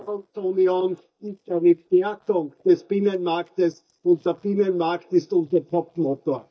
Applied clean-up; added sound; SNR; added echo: neural mask model DeepFilterNet 3.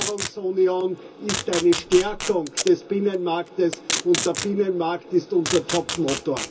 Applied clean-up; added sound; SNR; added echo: none; Packing tape, duct tape; 8 dB; reverberation time 0.2 s.